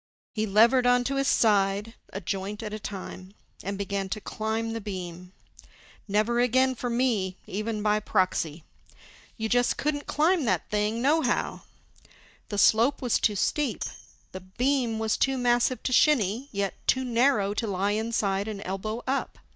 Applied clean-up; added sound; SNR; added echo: neural mask model DeepFilterNet 3.